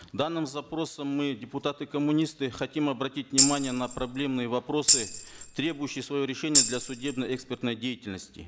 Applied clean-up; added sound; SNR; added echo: none; Tambourine; -2 dB; none.